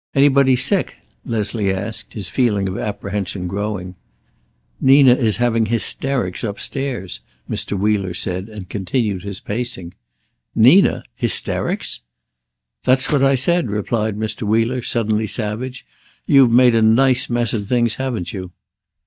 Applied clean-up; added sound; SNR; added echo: neural mask model DeepFilterNet 3.